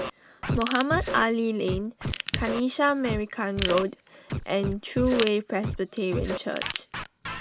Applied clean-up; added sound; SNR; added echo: none; Scratching (performance technique) + Ratchet, pawl / Tools; 5 dB; none.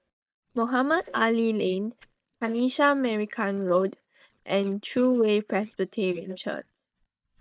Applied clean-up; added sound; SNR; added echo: neural mask model DeepFilterNet 3.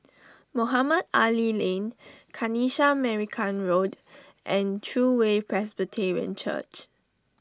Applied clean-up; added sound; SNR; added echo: none; none; none; none.